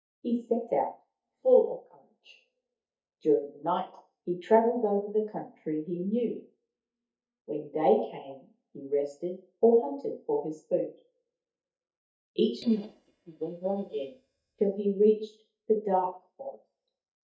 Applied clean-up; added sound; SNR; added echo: neural mask model DeepFilterNet 3.